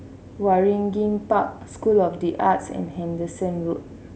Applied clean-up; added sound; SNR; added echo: none; none; none; none.